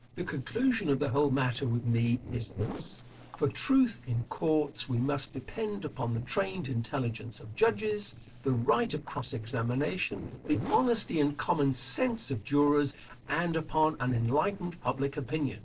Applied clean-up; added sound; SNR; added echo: neural separator model SepFormer DNS4.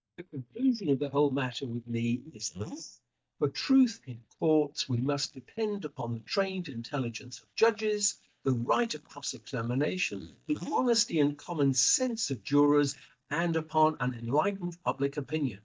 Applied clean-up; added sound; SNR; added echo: neural mask model DeepFilterNet 3.